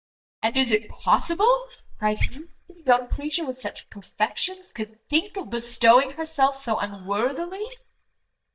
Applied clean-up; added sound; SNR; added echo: neural mask model DeepFilterNet 3.